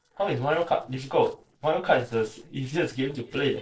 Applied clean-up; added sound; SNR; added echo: neural separator model SepFormer DNS4.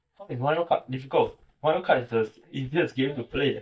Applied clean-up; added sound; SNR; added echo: neural mask model DeepFilterNet 3.